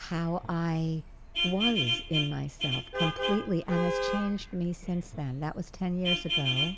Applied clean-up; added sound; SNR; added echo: none; Vehicle horn, car horn, honking; 2 dB; none.